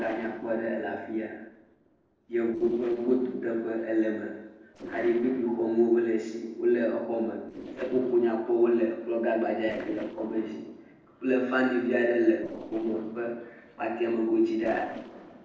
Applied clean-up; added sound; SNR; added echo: neural separator model SepFormer DNS4.